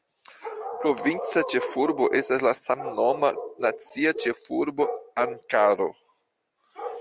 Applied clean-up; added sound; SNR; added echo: none; none; none; none.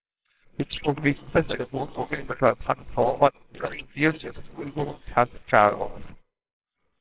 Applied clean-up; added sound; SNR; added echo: neural separator model SepFormer WHAMR!.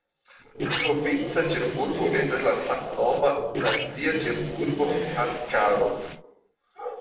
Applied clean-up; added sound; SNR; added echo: neural separator model SepFormer DNS4.